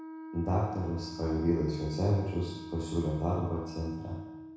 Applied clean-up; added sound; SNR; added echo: none; Wind instrument, woodwind instrument; 12 dB; reverberation time 1.1 s.